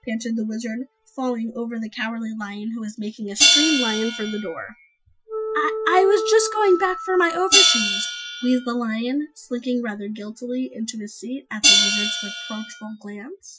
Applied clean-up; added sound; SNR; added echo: classical method Wiener filter.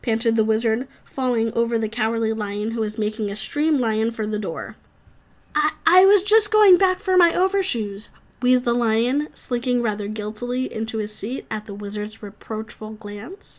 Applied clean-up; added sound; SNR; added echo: none; none; none; none.